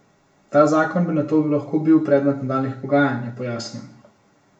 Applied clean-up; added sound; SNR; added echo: none; none; none; reverberation time 0.2 s.